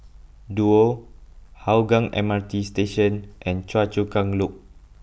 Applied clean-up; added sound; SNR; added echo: none; none; none; none.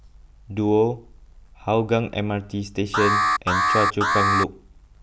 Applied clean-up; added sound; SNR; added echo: none; Alarm; -4 dB; none.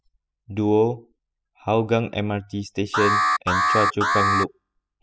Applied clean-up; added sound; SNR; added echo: classical method spectral subtraction.